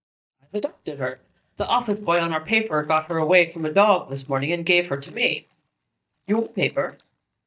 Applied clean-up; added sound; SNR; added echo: neural mask model DeepFilterNet 3.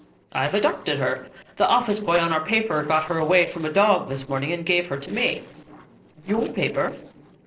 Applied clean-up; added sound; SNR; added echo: neural separator model SepFormer DNS4.